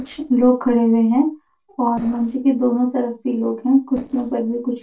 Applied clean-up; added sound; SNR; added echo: neural separator model SepFormer DNS4.